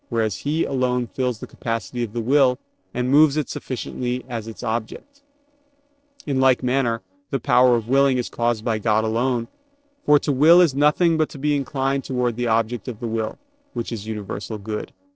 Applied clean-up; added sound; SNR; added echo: neural separator model SepFormer DNS4.